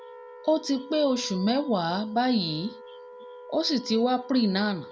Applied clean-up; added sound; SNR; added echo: none; Wind instrument, woodwind instrument; 17 dB; none.